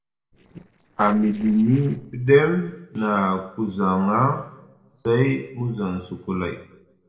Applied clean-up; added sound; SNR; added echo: neural separator model SepFormer DNS4.